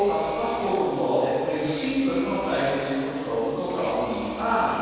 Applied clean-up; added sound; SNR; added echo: none; Domestic sounds, home sounds; 18 dB; reverberation time 2.1 s.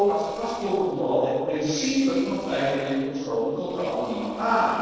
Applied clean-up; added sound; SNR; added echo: neural separator model SepFormer DNS4.